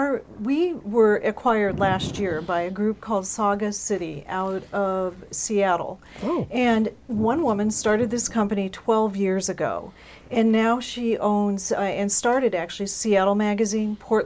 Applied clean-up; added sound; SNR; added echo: none; Thunder; 18 dB; none.